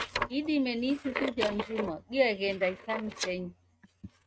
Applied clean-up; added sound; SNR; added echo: neural mask model RNNoise.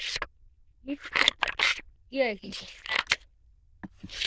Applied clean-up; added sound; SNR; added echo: neural diffusion model UNIVERSE++.